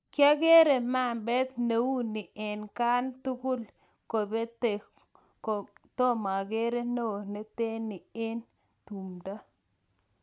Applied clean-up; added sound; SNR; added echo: none; none; none; none.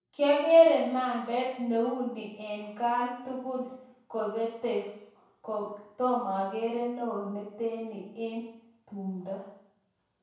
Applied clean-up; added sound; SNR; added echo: none; none; none; reverberation time 0.6 s.